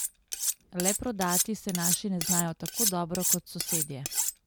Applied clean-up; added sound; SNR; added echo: none; Cutlery, silverware; -2 dB; none.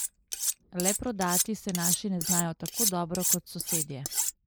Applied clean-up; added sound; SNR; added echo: neural mask model Resemble Enhance denoiser.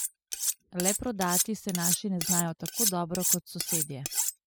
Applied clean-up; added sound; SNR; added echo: classical method spectral subtraction.